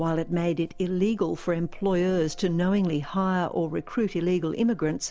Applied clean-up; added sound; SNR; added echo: none; Chewing, mastication / Livestock, farm animals, working animals; 18 dB; none.